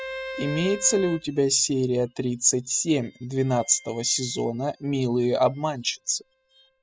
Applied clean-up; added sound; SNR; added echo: classical method spectral subtraction.